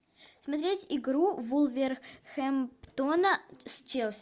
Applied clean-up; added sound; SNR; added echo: none; none; none; none.